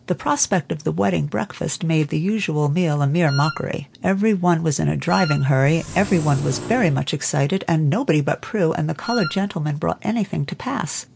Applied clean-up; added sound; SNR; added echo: none; Wind instrument, woodwind instrument + Engine; 11 dB; none.